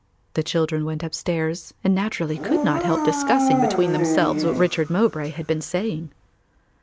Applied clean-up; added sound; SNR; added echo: none; Dog; 1 dB; none.